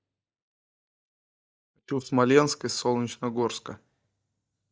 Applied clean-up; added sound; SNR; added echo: neural mask model DeepFilterNet 3.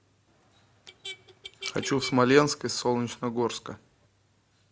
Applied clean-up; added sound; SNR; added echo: none; Splash, splatter + Motor vehicle (road); 16 dB; none.